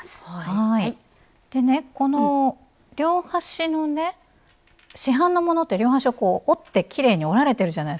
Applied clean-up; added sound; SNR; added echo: none; none; none; none.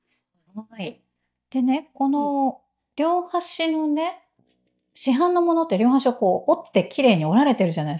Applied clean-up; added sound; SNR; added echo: neural mask model DeepFilterNet 3.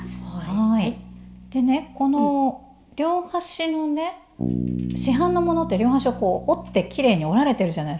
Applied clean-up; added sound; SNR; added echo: none; Bass guitar; 11 dB; reverberation time 0.6 s.